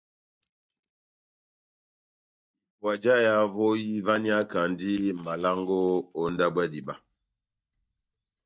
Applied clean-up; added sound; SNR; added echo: neural mask model DeepFilterNet 3.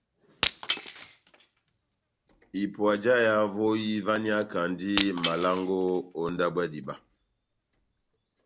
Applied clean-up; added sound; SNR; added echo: none; Shatter; 6 dB; none.